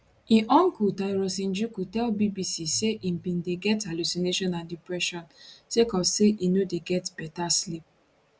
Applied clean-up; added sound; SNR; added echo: none; none; none; none.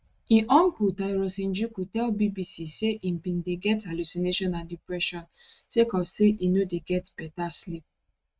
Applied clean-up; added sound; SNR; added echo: neural mask model RNNoise.